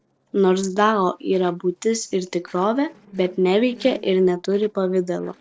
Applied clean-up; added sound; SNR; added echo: neural separator model SepFormer DNS4.